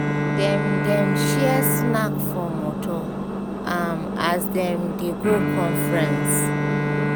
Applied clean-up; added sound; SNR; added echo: none; Engine + Bowed string instrument; -3 dB; none.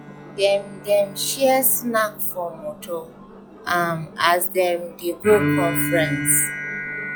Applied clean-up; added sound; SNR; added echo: classical method log-MMSE.